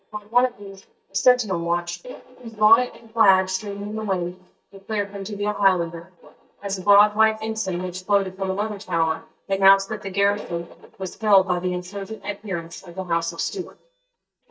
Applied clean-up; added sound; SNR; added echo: neural mask model DeepFilterNet 3.